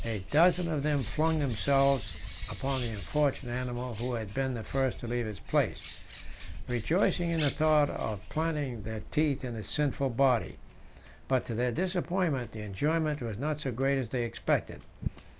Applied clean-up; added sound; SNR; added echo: none; Bird; 10 dB; none.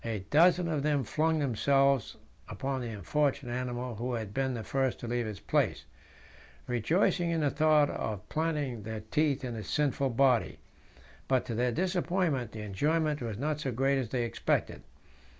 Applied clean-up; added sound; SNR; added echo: none; none; none; none.